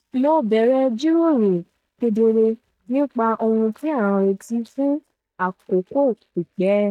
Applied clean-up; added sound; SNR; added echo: neural mask model DeepFilterNet 3.